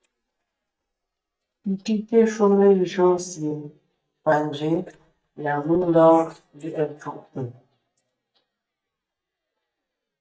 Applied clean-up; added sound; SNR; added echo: neural mask model DeepFilterNet 3.